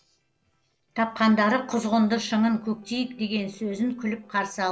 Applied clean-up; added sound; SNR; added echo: neural separator model SepFormer DNS4.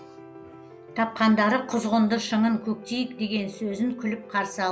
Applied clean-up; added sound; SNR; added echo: none; Piano; 19 dB; none.